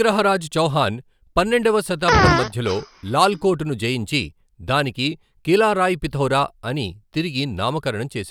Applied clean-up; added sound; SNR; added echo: none; Fart; 2 dB; none.